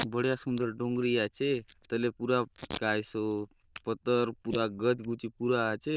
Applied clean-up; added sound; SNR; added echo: neural diffusion model UNIVERSE++.